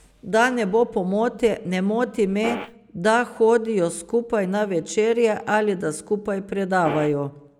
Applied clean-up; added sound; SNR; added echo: none; Fart; 8 dB; none.